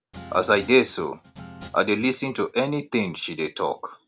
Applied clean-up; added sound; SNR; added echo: none; Guitar; 19 dB; none.